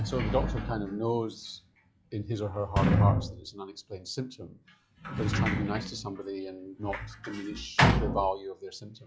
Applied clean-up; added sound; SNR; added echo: classical method log-MMSE.